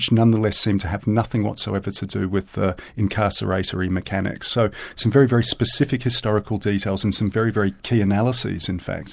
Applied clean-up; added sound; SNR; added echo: none; none; none; none.